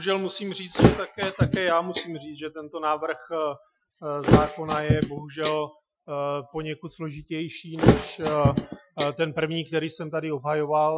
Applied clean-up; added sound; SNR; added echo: classical method Wiener filter.